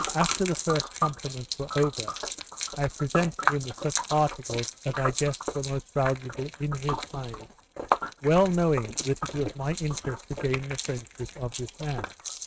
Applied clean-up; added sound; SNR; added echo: neural mask model RNNoise.